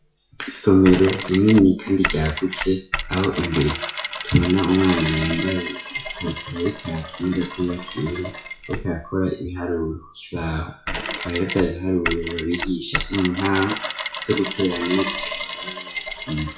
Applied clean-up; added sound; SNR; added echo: classical method WPE with log-MMSE.